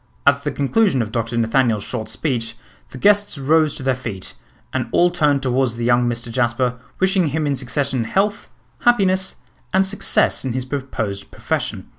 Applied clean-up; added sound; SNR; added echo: none; none; none; none.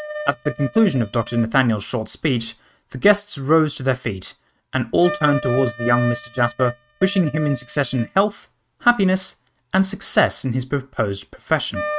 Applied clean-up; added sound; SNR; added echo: neural mask model RNNoise.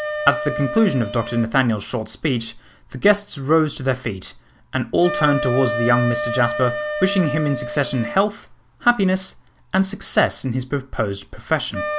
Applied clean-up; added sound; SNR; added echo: none; Wind instrument, woodwind instrument; 8 dB; none.